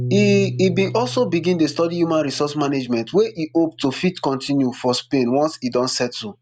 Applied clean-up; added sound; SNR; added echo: none; Piano; 13 dB; none.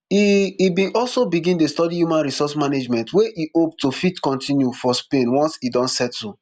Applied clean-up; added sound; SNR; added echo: none; none; none; none.